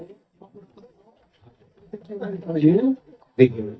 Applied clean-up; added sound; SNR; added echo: neural mask model DeepFilterNet 3.